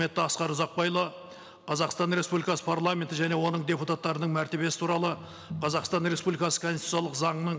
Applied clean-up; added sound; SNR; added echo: none; none; none; none.